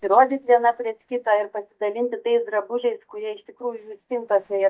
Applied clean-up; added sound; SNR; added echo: neural mask model DeepFilterNet 3.